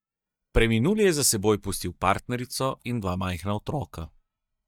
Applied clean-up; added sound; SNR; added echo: neural mask model DeepFilterNet 3.